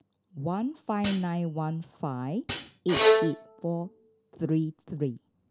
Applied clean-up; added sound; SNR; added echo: none; Hi-hat + Bowed string instrument; -3 dB; none.